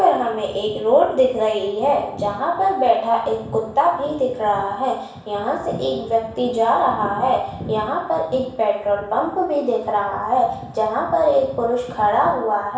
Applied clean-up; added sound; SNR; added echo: none; none; none; reverberation time 0.7 s.